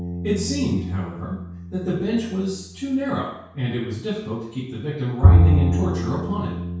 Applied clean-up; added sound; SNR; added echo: none; Bowed string instrument; -3 dB; reverberation time 0.6 s.